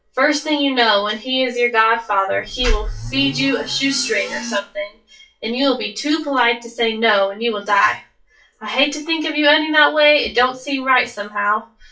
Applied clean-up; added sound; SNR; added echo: classical method WPE with log-MMSE.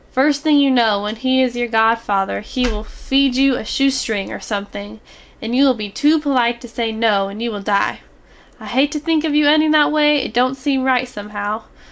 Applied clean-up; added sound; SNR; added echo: none; none; none; none.